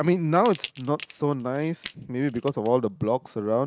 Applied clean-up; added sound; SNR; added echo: neural mask model RNNoise.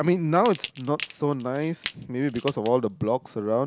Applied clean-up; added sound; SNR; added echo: none; Crackle / Crushing; 12 dB; none.